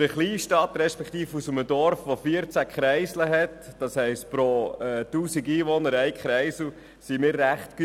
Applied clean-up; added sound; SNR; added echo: none; none; none; none.